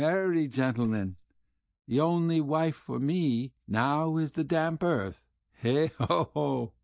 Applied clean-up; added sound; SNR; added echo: neural mask model DeepFilterNet 3.